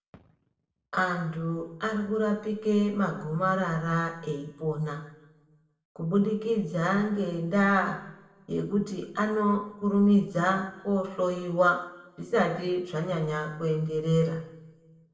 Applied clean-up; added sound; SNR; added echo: none; none; none; reverberation time 0.8 s.